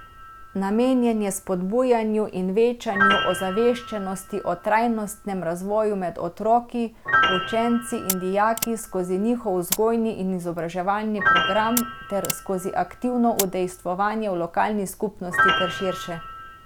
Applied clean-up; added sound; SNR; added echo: none; Piano + Mechanisms; 5 dB; none.